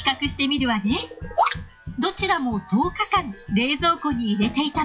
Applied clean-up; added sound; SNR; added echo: classical method log-MMSE.